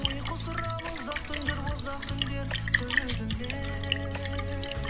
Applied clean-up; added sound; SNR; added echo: none; Splash, splatter; 1 dB; none.